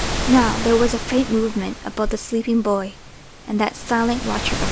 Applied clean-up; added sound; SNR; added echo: none; Waves, surf; 7 dB; none.